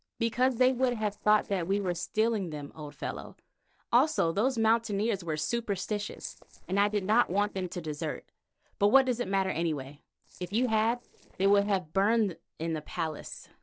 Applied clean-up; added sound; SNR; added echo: neural separator model SepFormer DNS4.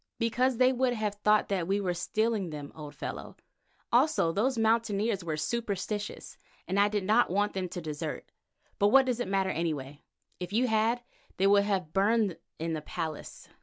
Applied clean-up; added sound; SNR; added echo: none; none; none; none.